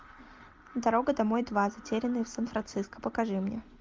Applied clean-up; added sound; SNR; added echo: none; none; none; none.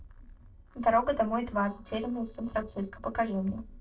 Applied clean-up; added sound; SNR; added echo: neural separator model SepFormer DNS4.